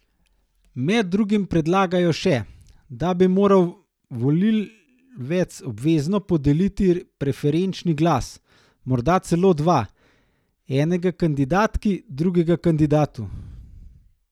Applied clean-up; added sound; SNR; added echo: none; none; none; none.